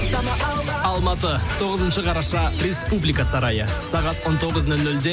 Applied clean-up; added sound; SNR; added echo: none; none; none; none.